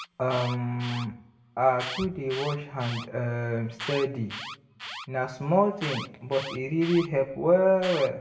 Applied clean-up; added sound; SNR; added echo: none; Alarm; 13 dB; reverberation time 0.6 s.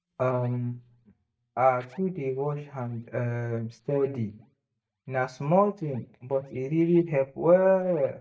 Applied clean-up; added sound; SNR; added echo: neural mask model DeepFilterNet 3.